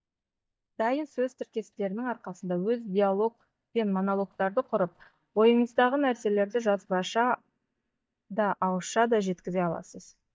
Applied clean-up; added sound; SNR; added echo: neural mask model DeepFilterNet 3.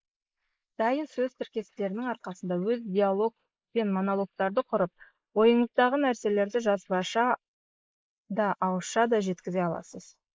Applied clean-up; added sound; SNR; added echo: neural mask model Resemble Enhance denoiser.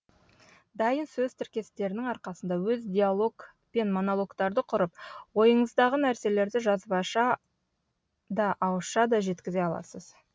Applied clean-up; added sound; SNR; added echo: none; none; none; none.